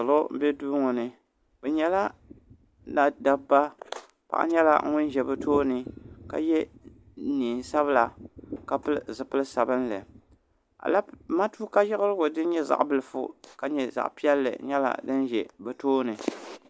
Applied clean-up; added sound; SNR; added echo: none; none; none; none.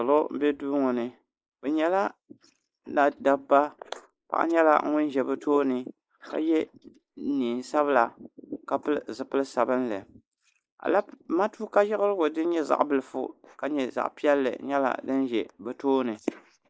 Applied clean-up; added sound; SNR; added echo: neural mask model Resemble Enhance denoiser.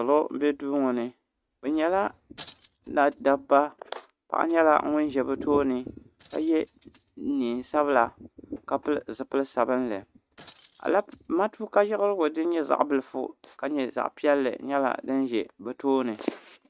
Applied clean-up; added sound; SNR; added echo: neural mask model RNNoise.